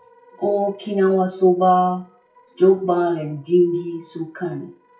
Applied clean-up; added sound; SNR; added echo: classical method WPE with log-MMSE.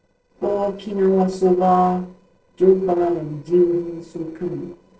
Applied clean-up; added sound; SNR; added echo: neural separator model SepFormer DNS4.